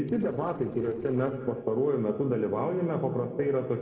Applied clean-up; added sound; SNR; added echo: neural separator model SepFormer DNS4.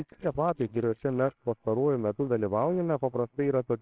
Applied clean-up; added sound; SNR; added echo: neural separator model SepFormer WHAMR!.